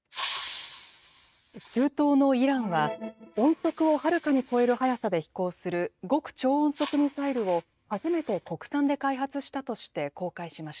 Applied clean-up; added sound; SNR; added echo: neural mask model RNNoise.